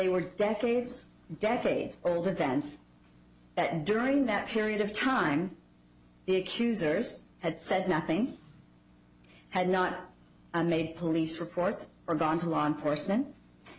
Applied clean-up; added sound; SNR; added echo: none; none; none; none.